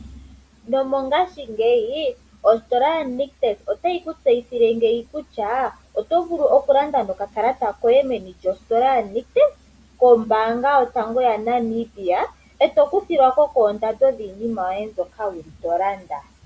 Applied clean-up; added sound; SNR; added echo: none; none; none; none.